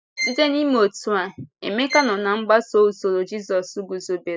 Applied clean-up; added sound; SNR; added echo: classical method spectral subtraction.